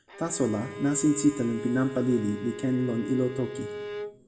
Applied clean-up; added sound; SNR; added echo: none; Bowed string instrument; 11 dB; reverberation time 1.2 s.